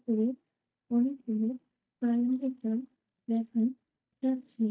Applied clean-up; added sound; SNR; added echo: neural mask model DeepFilterNet 3.